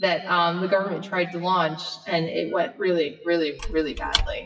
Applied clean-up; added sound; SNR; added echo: classical method WPE with log-MMSE.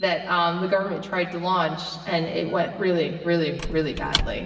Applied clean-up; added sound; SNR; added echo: none; Squeak / Wood; 11 dB; reverberation time 2.1 s.